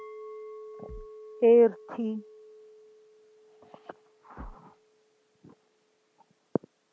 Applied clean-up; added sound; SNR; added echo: none; Bass drum + Chink, clink; 18 dB; none.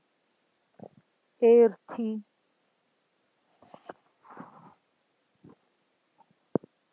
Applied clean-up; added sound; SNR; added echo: none; none; none; none.